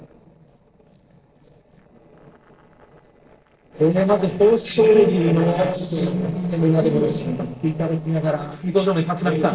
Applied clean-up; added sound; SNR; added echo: neural separator model SepFormer DNS4.